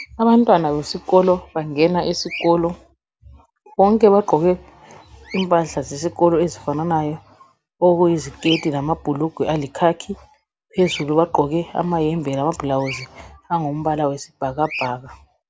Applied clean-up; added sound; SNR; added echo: none; Bird vocalization, bird call, bird song; 19 dB; none.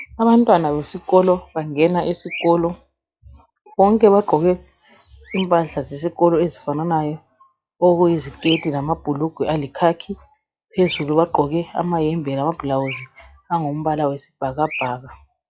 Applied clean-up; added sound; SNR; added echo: classical method log-MMSE.